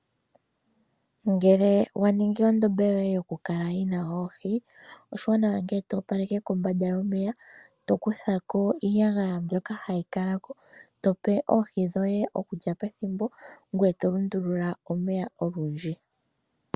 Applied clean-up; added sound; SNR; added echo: none; none; none; none.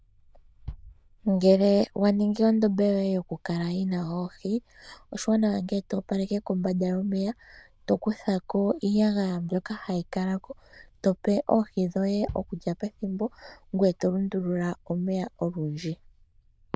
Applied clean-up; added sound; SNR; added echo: neural diffusion model UNIVERSE++.